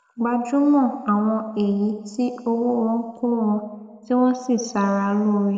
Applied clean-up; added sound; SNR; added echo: none; none; none; reverberation time 1.7 s.